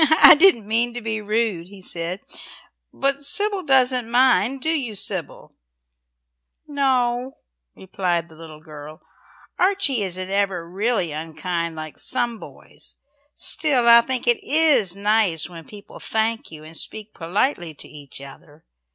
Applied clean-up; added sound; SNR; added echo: none; none; none; none.